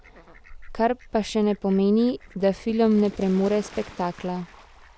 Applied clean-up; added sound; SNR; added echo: none; Fowl; 20 dB; none.